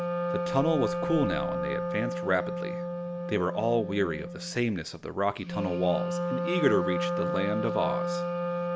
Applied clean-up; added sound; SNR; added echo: none; Wind instrument, woodwind instrument; 1 dB; none.